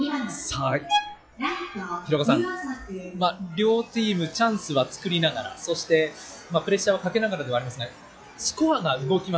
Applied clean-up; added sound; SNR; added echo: classical method log-MMSE.